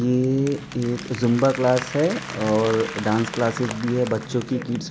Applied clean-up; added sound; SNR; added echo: none; Applause; 13 dB; none.